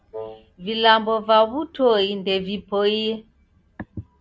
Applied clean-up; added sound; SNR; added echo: none; Wind instrument, woodwind instrument; 15 dB; none.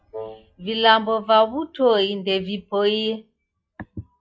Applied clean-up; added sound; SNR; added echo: classical method log-MMSE.